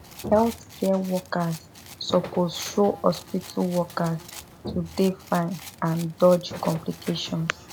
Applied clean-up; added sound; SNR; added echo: none; Rattle + Buzz; 15 dB; none.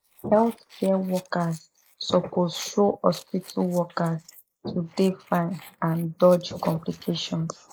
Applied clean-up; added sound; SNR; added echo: neural mask model Resemble Enhance denoiser.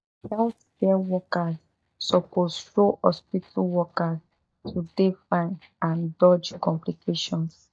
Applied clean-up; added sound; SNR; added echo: neural mask model DeepFilterNet 3.